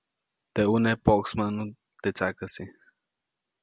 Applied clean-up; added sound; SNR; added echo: none; none; none; none.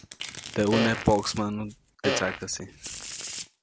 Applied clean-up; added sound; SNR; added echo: none; Fart + Domestic sounds, home sounds; 6 dB; none.